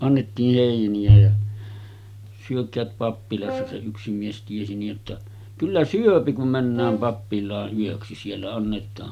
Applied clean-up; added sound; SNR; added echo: none; Brass instrument; 14 dB; none.